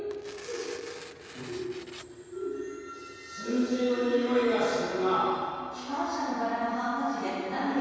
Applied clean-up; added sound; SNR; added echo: none; Tearing; 16 dB; reverberation time 2.2 s.